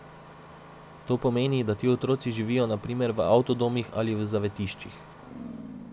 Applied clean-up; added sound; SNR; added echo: none; Engine starting; 18 dB; none.